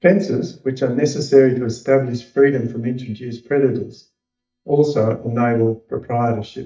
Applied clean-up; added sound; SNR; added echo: neural mask model DeepFilterNet 3.